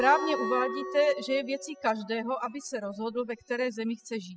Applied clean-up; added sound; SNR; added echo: classical method spectral subtraction.